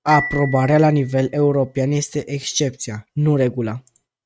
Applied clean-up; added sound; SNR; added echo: neural mask model RNNoise.